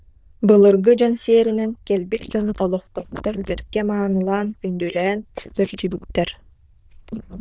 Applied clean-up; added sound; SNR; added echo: neural diffusion model UNIVERSE++.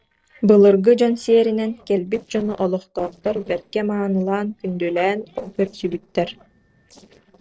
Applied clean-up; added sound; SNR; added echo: neural separator model SepFormer DNS4.